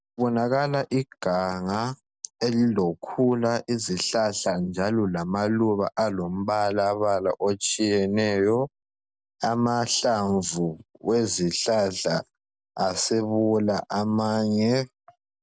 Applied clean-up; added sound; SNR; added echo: none; none; none; none.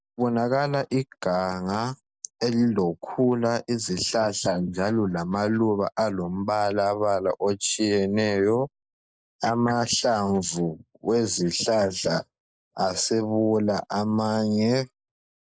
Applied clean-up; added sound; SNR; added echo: neural mask model Resemble Enhance denoiser.